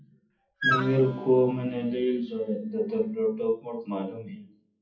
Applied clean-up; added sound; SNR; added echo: classical method WPE with log-MMSE.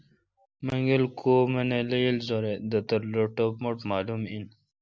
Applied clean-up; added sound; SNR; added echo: none; none; none; none.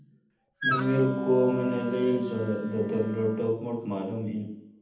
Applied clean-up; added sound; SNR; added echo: none; Wind instrument, woodwind instrument; 7 dB; reverberation time 0.8 s.